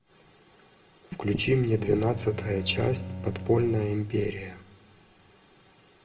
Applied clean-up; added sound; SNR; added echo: none; Bowed string instrument; 11 dB; reverberation time 0.5 s.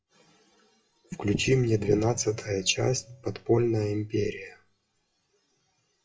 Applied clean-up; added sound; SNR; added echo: classical method WPE with log-MMSE.